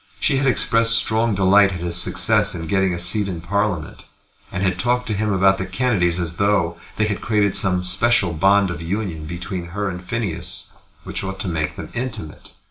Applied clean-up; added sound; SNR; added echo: none; none; none; reverberation time 0.3 s.